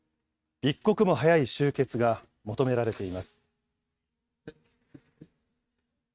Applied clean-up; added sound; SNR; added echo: neural mask model RNNoise.